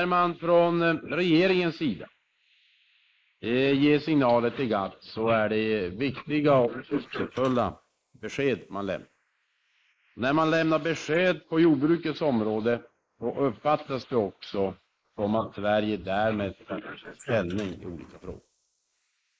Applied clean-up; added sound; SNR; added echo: neural mask model Resemble Enhance denoiser.